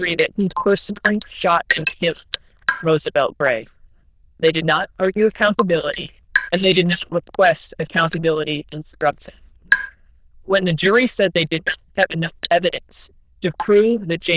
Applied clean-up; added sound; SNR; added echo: neural diffusion model UNIVERSE++.